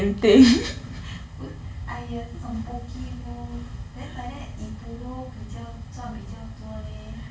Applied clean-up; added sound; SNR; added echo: none; none; none; reverberation time 0.5 s.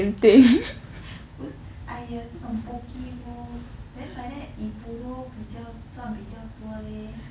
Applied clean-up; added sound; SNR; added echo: none; none; none; none.